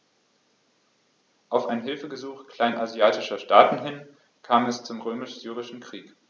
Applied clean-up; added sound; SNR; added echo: none; none; none; none.